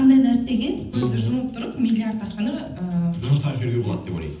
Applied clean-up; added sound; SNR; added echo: none; Bowed string instrument; 15 dB; reverberation time 0.8 s.